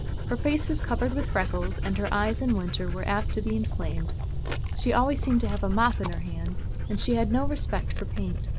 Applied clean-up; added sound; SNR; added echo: none; Dog; -1 dB; none.